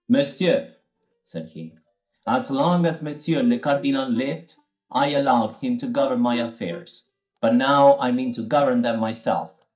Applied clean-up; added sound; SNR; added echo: neural mask model DeepFilterNet 3.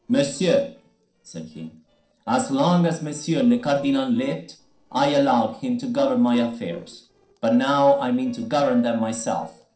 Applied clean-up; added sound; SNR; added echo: neural separator model SepFormer DNS4.